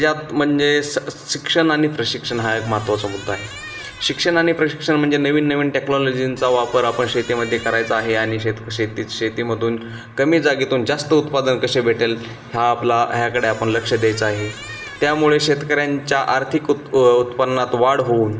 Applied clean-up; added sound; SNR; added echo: none; Squeak; 17 dB; reverberation time 2.2 s.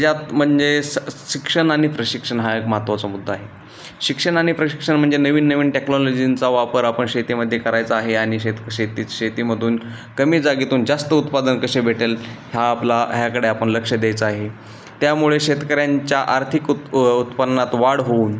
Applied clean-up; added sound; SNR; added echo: none; none; none; none.